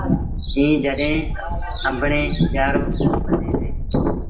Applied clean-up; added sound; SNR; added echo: none; Wind; 4 dB; reverberation time 0.6 s.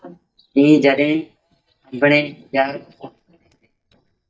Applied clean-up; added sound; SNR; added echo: neural mask model DeepFilterNet 3.